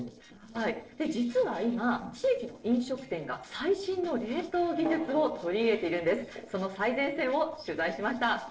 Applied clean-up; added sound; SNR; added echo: neural separator model SepFormer DNS4.